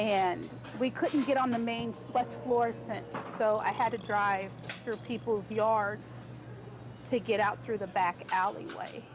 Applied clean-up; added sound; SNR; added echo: none; Burping, eructation; 13 dB; none.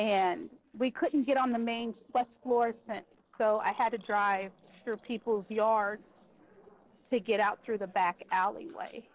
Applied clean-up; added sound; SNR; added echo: neural separator model SepFormer DNS4.